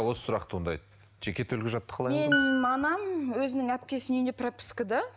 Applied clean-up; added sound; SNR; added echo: none; Piano; 3 dB; none.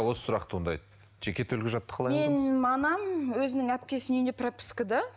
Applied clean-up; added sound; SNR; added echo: none; none; none; none.